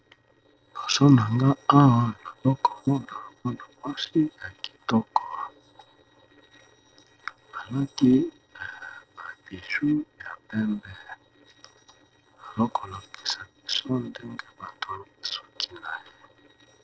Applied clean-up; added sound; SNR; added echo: neural separator model SepFormer DNS4.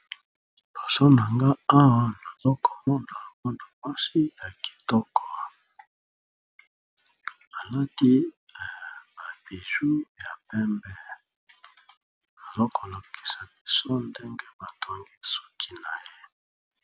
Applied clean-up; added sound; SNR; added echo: none; none; none; none.